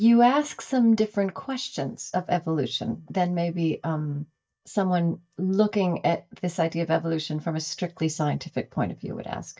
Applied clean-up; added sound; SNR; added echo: neural mask model DeepFilterNet 3.